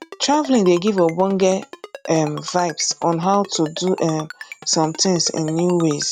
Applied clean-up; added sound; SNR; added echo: none; Ringtone; 18 dB; none.